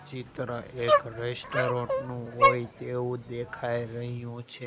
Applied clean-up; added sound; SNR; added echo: none; Dog; -4 dB; none.